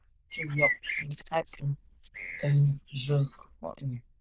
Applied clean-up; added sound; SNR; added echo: neural diffusion model UNIVERSE++.